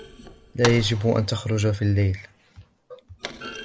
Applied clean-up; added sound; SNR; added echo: none; Thump, thud; 12 dB; none.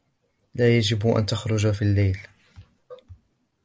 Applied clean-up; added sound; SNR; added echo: none; none; none; none.